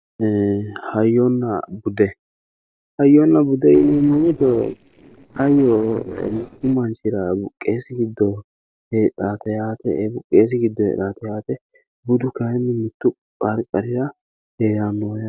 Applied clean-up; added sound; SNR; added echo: neural separator model SepFormer DNS4.